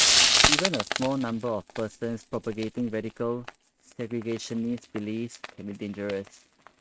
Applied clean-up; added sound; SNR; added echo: neural mask model RNNoise.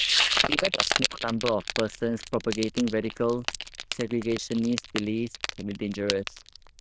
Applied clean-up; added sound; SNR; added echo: neural diffusion model UNIVERSE++.